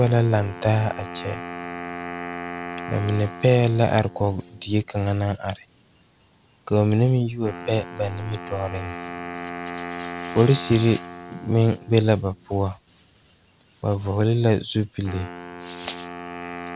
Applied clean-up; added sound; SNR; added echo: none; Wind instrument, woodwind instrument; 13 dB; none.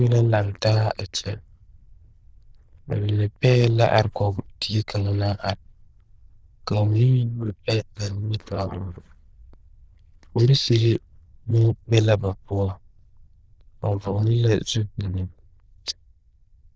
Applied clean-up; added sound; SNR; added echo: neural diffusion model UNIVERSE++.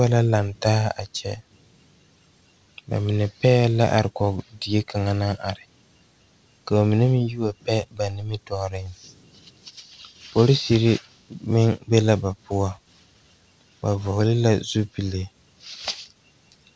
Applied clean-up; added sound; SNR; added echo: none; none; none; none.